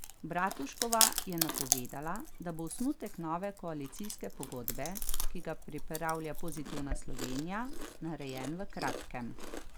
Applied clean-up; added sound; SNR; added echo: none; Chewing, mastication; -3 dB; none.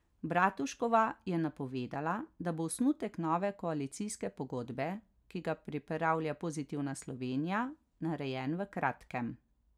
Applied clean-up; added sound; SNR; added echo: none; none; none; none.